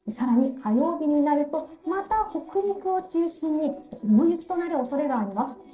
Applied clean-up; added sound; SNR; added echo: neural separator model SepFormer DNS4.